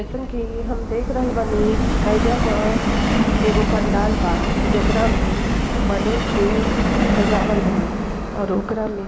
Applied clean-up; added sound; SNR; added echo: none; Subway, metro, underground; -4 dB; reverberation time 2.5 s.